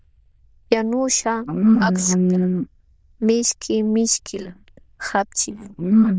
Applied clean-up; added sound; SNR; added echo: neural diffusion model UNIVERSE++.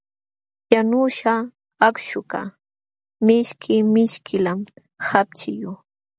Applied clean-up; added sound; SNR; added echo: none; none; none; none.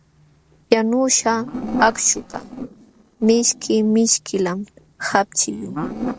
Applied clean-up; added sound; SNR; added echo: neural separator model SepFormer DNS4.